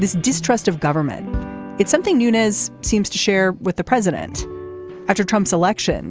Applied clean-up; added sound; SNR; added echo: none; none; none; none.